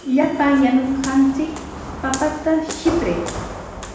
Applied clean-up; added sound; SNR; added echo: none; Walk, footsteps; 11 dB; reverberation time 0.9 s.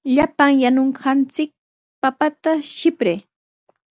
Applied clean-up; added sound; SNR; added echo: none; none; none; none.